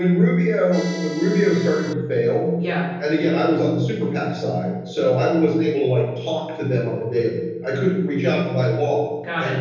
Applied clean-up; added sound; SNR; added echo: none; Accordion; 15 dB; reverberation time 1.1 s.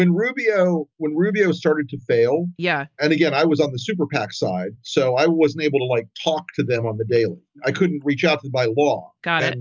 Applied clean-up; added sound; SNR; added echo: none; none; none; none.